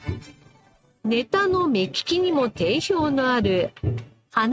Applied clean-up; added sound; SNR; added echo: neural mask model RNNoise.